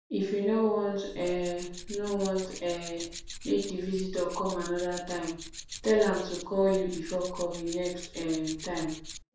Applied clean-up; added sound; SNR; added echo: none; Tools; 12 dB; reverberation time 0.4 s.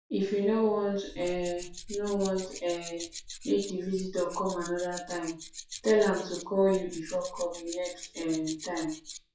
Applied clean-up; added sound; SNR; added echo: classical method WPE with log-MMSE.